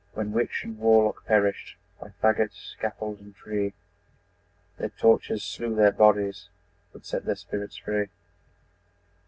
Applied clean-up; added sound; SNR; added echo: none; none; none; none.